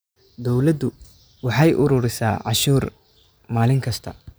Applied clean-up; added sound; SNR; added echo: none; none; none; none.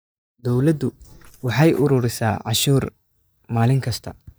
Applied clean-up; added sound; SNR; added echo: neural mask model DeepFilterNet 3.